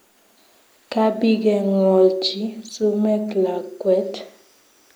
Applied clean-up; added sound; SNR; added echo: none; none; none; none.